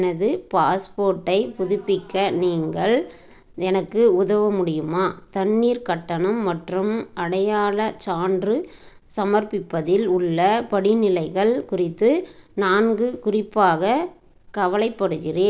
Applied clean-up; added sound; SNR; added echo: none; none; none; none.